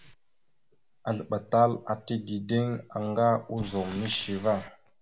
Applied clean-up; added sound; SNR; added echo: neural mask model Resemble Enhance denoiser.